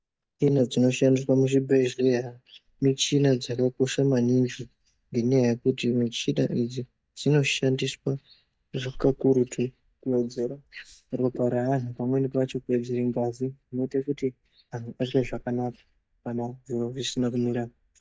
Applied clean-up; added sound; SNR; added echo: neural mask model DeepFilterNet 3.